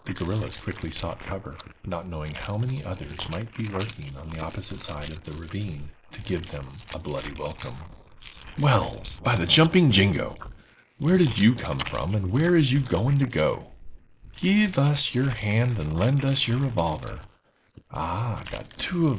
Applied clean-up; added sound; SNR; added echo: neural mask model Resemble Enhance denoiser.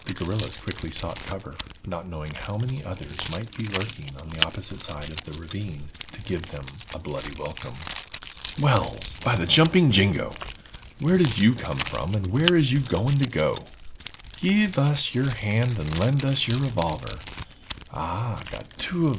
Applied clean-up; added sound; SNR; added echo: none; Keys jangling; 12 dB; none.